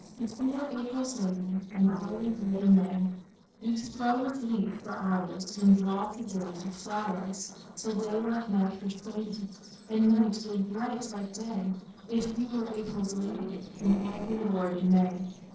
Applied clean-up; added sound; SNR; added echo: neural separator model SepFormer DNS4.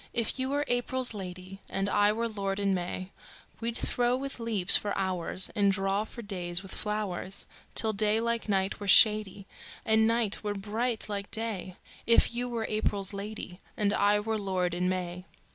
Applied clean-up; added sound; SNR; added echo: none; none; none; none.